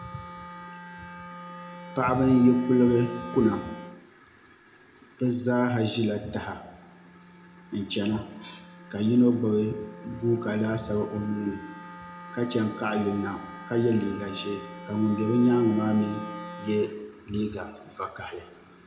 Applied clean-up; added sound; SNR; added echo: none; Wind instrument, woodwind instrument; 16 dB; reverberation time 0.6 s.